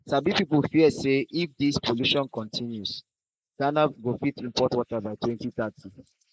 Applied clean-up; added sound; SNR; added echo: neural mask model Resemble Enhance denoiser.